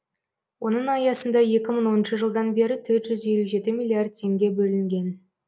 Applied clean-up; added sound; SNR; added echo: none; none; none; none.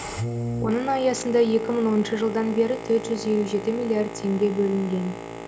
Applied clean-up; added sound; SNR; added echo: none; Boat, Water vehicle; 9 dB; none.